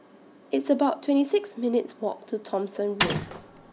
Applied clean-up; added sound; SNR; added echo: none; Mechanisms; 2 dB; none.